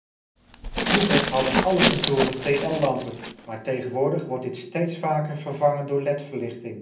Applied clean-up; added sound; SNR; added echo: none; Glass; 1 dB; reverberation time 0.6 s.